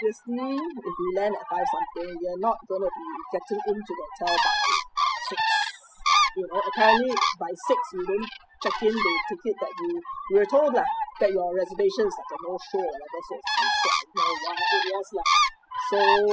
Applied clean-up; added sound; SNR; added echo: classical method spectral subtraction.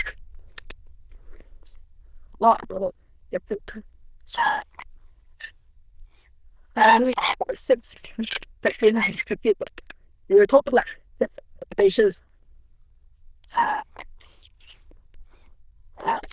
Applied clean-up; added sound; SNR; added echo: neural diffusion model UNIVERSE++.